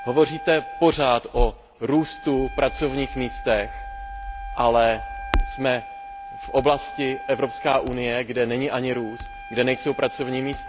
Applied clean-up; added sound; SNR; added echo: none; Wind instrument, woodwind instrument + Crackle; 8 dB; none.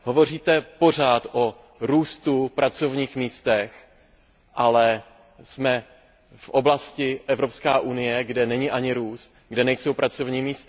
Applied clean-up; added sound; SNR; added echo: none; none; none; none.